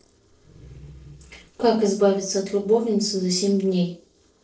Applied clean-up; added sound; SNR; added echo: neural separator model SepFormer DNS4.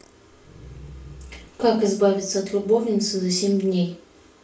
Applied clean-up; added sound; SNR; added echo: none; Growling; 18 dB; reverberation time 0.4 s.